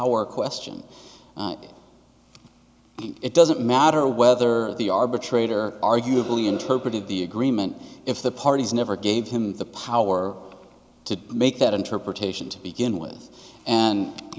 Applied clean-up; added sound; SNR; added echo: none; none; none; none.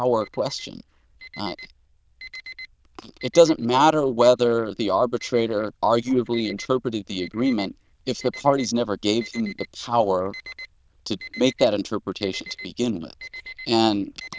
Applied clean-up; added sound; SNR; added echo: neural diffusion model UNIVERSE++.